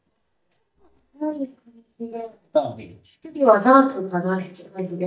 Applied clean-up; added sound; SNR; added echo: neural mask model DeepFilterNet 3.